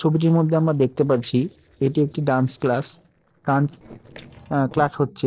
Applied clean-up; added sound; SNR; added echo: neural separator model SepFormer DNS4.